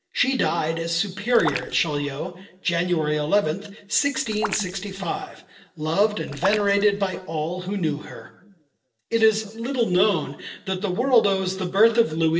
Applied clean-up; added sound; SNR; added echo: neural separator model SepFormer DNS4.